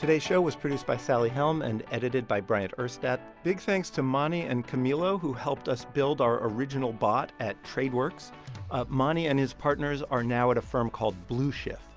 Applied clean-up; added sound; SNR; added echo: none; none; none; none.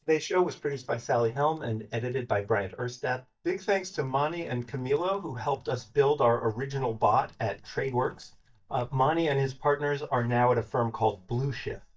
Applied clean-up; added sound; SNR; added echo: neural mask model DeepFilterNet 3.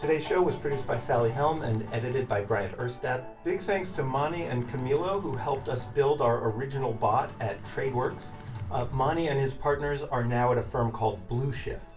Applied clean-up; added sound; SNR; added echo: none; Bird; 17 dB; reverberation time 0.3 s.